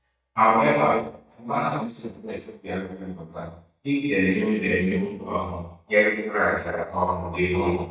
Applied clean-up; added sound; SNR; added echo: neural mask model DeepFilterNet 3.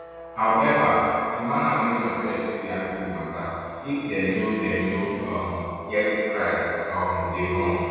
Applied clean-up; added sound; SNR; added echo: none; Guitar; 15 dB; reverberation time 2.2 s.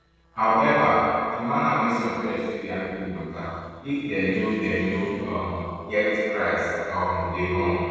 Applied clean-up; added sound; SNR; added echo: neural separator model SepFormer DNS4.